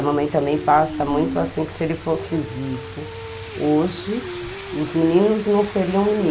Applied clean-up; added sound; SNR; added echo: none; Rain; 10 dB; none.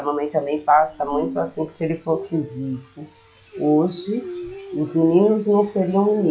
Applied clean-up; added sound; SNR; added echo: classical method log-MMSE.